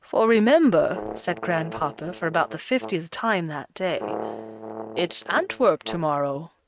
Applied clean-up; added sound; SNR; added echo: neural mask model RNNoise.